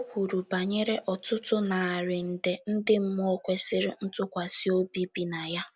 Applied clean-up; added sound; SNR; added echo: none; none; none; none.